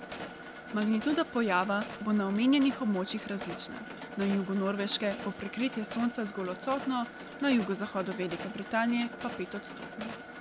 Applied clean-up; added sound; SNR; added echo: none; Mechanisms; 11 dB; none.